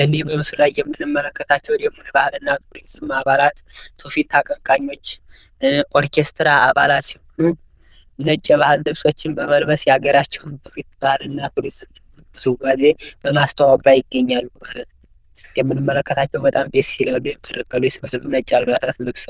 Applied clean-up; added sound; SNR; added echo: neural diffusion model UNIVERSE++.